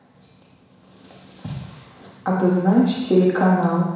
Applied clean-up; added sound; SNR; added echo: none; none; none; reverberation time 1.1 s.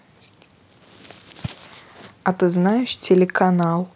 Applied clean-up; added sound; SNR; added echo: none; none; none; none.